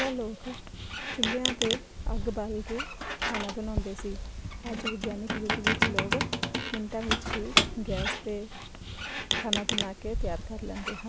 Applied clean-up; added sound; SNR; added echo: none; Squeak; -4 dB; none.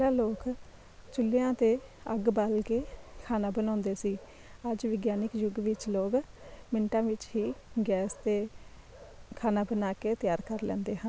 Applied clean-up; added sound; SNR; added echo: none; none; none; none.